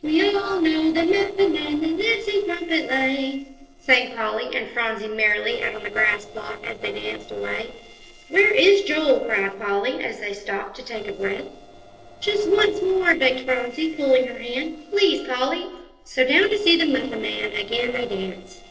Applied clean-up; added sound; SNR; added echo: neural separator model SepFormer DNS4.